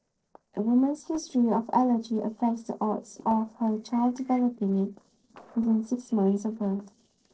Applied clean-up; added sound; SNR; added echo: neural separator model SepFormer DNS4.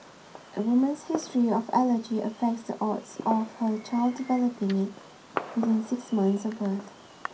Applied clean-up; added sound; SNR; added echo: none; Fireworks; 14 dB; reverberation time 0.3 s.